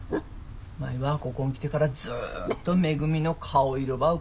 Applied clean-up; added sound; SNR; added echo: none; Dog; 11 dB; none.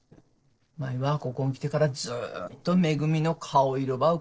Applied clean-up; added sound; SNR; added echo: neural separator model SepFormer DNS4.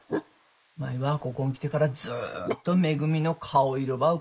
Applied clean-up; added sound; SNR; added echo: neural mask model Resemble Enhance denoiser.